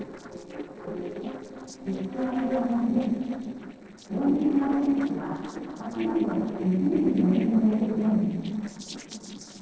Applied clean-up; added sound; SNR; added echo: neural separator model SepFormer DNS4.